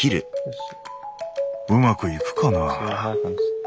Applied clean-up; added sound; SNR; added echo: none; none; none; none.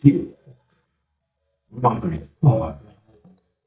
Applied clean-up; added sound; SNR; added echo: neural mask model DeepFilterNet 3.